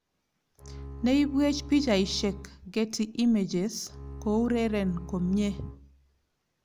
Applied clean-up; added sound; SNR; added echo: none; Bowed string instrument; 14 dB; none.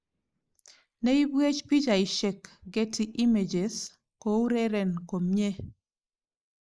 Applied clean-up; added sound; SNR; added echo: neural mask model Resemble Enhance denoiser.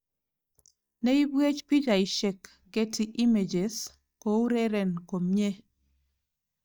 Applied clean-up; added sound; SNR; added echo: neural mask model DeepFilterNet 3.